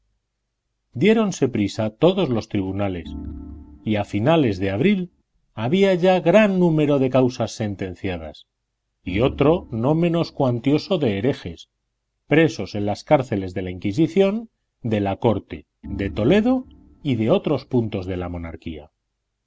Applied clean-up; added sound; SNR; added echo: none; Organ; 17 dB; none.